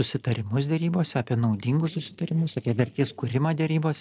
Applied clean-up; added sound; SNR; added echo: neural separator model SepFormer DNS4.